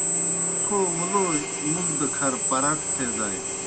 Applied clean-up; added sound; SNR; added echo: none; Drill; -4 dB; none.